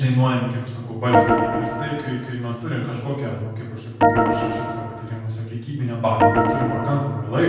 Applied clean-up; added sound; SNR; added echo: none; Organ; -4 dB; reverberation time 1.2 s.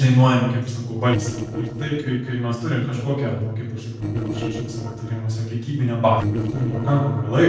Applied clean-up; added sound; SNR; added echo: neural separator model SepFormer DNS4.